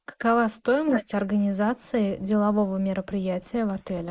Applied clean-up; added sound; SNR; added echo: neural mask model Resemble Enhance denoiser.